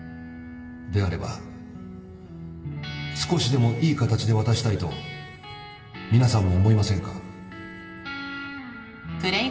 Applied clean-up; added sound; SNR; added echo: none; none; none; reverberation time 2.4 s.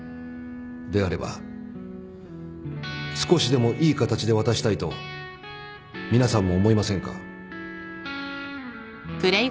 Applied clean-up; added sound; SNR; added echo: none; none; none; none.